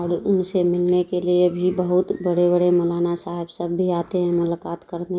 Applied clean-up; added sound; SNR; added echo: none; none; none; none.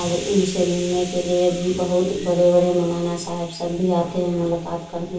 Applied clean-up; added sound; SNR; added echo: none; Hiss; 17 dB; reverberation time 0.3 s.